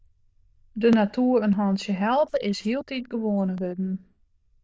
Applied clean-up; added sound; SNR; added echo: neural diffusion model UNIVERSE++.